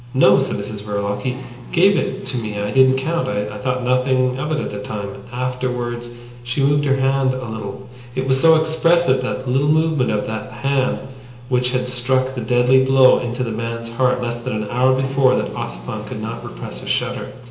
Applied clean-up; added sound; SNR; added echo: none; Buzz; 19 dB; reverberation time 0.8 s.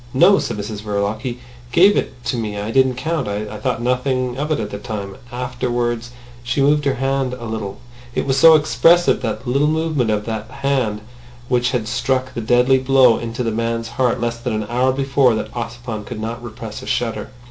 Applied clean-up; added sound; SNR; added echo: none; none; none; none.